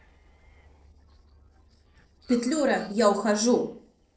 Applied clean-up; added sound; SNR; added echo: neural separator model SepFormer DNS4.